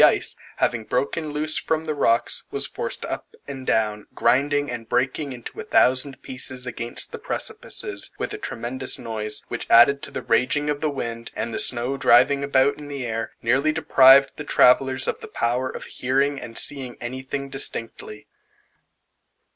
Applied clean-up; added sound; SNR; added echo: none; none; none; none.